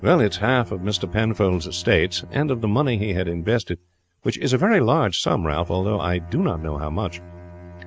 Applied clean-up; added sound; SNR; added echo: neural mask model RNNoise.